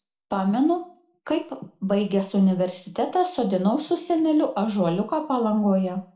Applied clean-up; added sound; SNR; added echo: none; none; none; reverberation time 0.4 s.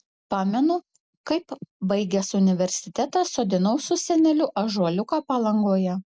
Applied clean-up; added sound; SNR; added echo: none; none; none; none.